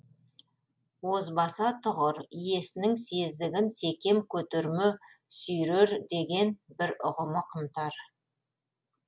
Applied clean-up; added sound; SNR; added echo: none; none; none; none.